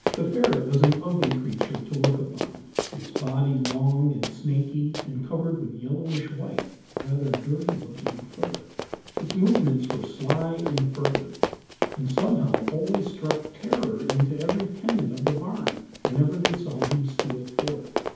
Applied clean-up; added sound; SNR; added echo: none; Run; 4 dB; reverberation time 0.8 s.